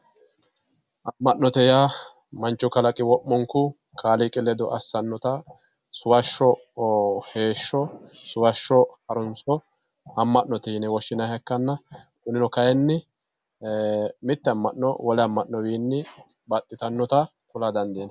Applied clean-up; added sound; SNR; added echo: none; none; none; none.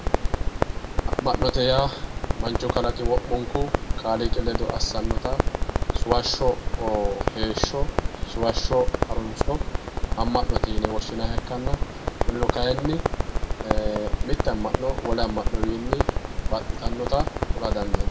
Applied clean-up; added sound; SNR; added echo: none; Crackle; -3 dB; reverberation time 0.5 s.